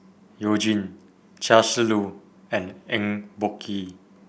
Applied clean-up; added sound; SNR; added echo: none; none; none; none.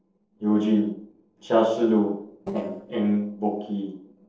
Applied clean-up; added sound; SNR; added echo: neural separator model SepFormer DNS4.